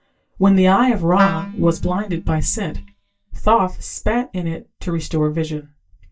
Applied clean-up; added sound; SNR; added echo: neural mask model DeepFilterNet 3.